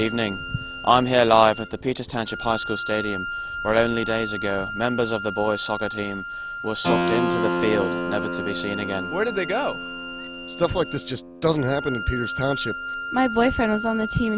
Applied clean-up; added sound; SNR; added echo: none; Wind instrument, woodwind instrument + Keyboard (musical); 5 dB; none.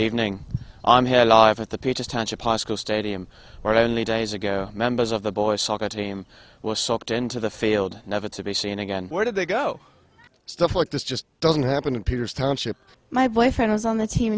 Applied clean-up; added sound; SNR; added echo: none; none; none; none.